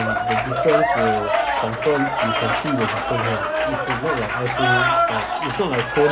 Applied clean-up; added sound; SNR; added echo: none; Applause / Cheering; -3 dB; none.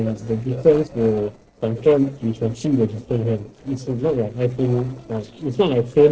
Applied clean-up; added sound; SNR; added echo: neural separator model SepFormer DNS4.